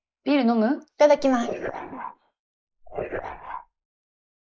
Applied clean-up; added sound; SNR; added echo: neural mask model Resemble Enhance denoiser.